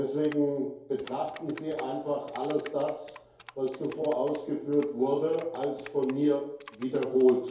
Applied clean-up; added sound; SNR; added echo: none; Typing; 16 dB; reverberation time 2.4 s.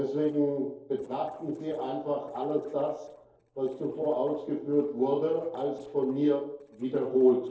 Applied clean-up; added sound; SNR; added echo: neural separator model SepFormer DNS4.